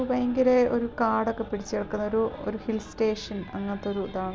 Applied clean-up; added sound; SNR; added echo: none; none; none; none.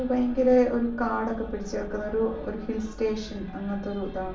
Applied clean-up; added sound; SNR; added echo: none; none; none; reverberation time 0.4 s.